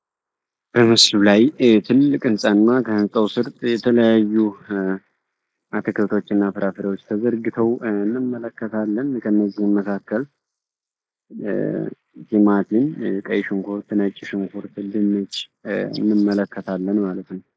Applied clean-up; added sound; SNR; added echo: neural mask model Resemble Enhance denoiser.